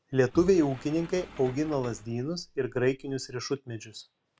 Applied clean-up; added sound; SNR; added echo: none; Sliding door; 19 dB; none.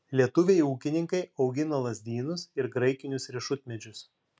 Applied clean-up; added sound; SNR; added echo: none; none; none; none.